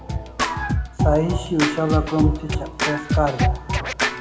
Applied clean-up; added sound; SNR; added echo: none; Scratching (performance technique); -2 dB; reverberation time 2.2 s.